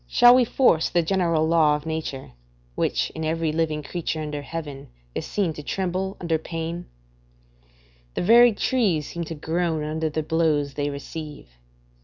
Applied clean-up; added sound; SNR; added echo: none; none; none; none.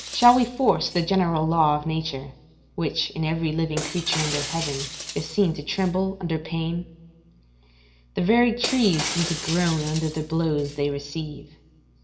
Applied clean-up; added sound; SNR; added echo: none; Shatter; 12 dB; reverberation time 0.8 s.